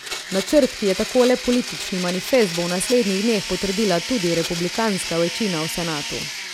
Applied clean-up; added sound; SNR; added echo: none; Domestic sounds, home sounds; 8 dB; none.